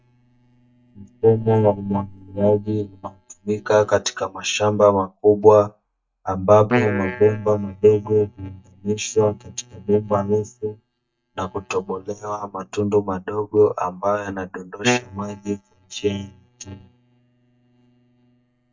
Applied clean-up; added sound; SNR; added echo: neural mask model DeepFilterNet 3.